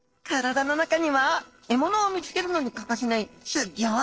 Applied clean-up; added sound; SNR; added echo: neural separator model SepFormer DNS4.